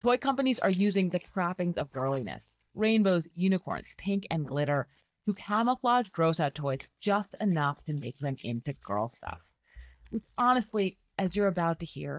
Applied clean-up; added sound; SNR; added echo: neural mask model DeepFilterNet 3.